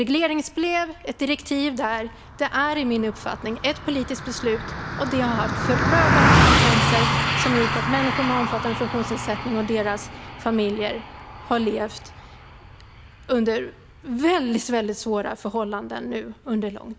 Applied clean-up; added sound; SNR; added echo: none; Car passing by; 0 dB; none.